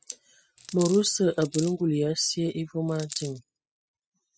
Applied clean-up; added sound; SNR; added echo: classical method spectral subtraction.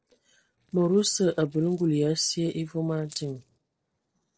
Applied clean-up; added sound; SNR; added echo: neural separator model SepFormer DNS4.